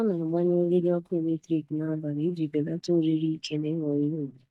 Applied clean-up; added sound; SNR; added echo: neural mask model DeepFilterNet 3.